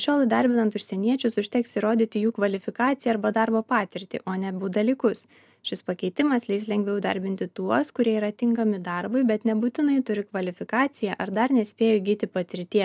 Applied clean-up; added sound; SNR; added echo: none; none; none; none.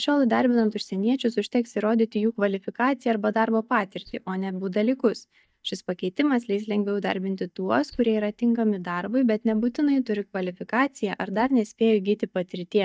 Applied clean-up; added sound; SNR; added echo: neural mask model DeepFilterNet 3.